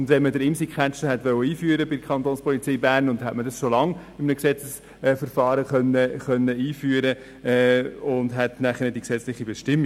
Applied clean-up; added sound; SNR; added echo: none; none; none; none.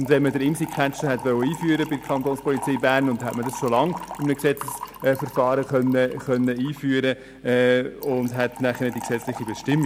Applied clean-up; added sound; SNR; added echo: none; Fill (with liquid) / Trickle, dribble; 15 dB; none.